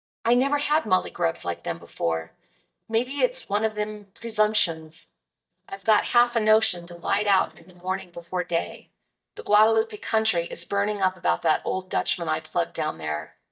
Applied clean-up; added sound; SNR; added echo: neural mask model DeepFilterNet 3.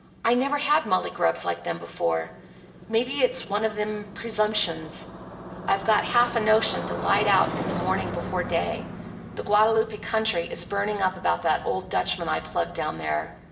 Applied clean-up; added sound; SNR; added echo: none; Motorcycle; 11 dB; reverberation time 0.8 s.